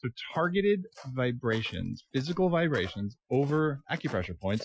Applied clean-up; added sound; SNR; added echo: classical method Wiener filter.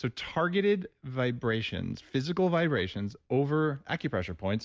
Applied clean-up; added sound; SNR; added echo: none; none; none; none.